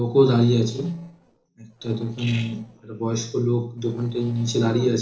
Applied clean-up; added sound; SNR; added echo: neural separator model SepFormer DNS4.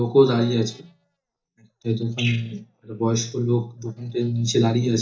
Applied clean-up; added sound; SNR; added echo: neural mask model DeepFilterNet 3.